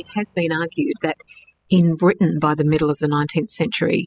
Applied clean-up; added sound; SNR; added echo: classical method spectral subtraction.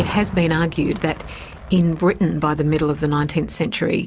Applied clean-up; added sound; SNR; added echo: none; Fireworks; 14 dB; none.